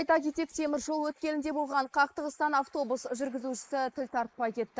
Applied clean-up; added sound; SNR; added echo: neural mask model Resemble Enhance denoiser.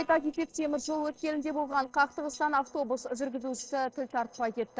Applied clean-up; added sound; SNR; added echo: neural separator model SepFormer DNS4.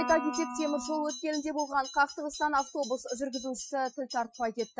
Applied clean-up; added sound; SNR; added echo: classical method Wiener filter.